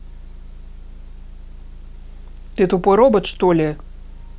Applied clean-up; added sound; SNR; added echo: none; Motor vehicle (road) / Engine; 14 dB; none.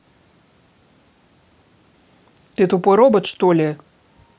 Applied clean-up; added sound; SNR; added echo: none; none; none; none.